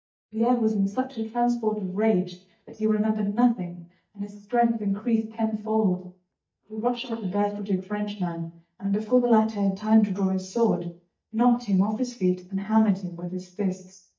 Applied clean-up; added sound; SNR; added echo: neural mask model DeepFilterNet 3.